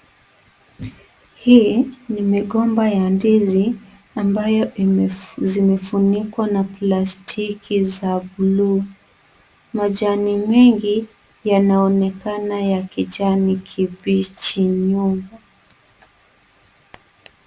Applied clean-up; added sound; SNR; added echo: none; none; none; none.